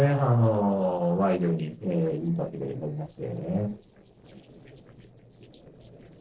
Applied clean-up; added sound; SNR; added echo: neural separator model SepFormer DNS4.